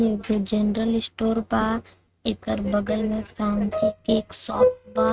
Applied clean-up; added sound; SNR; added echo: neural mask model RNNoise.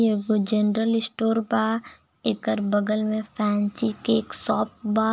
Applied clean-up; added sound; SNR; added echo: none; none; none; none.